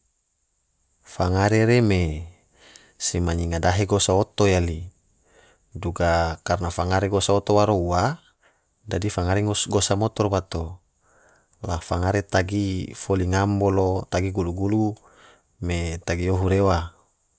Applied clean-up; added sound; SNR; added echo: none; none; none; none.